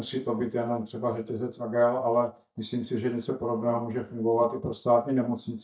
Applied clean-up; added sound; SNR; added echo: neural mask model DeepFilterNet 3.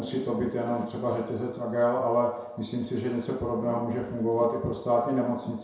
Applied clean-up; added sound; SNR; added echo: none; Zipper (clothing); 17 dB; reverberation time 0.7 s.